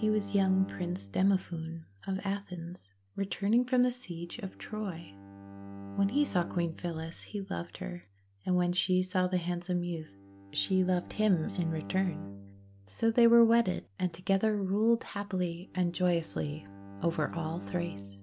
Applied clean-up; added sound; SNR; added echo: none; Bowed string instrument; 16 dB; none.